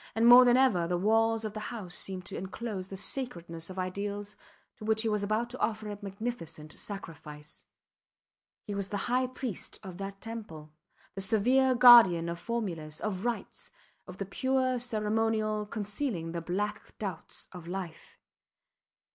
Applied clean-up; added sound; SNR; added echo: none; none; none; none.